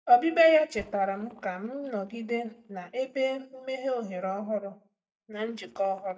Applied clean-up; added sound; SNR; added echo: neural mask model DeepFilterNet 3.